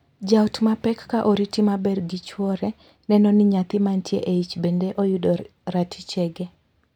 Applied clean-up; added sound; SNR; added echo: none; none; none; none.